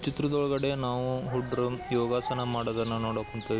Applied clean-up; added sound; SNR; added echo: none; Bird; 19 dB; none.